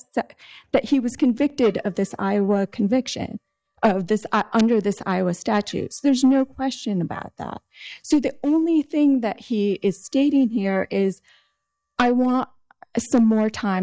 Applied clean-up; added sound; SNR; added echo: neural mask model DeepFilterNet 3.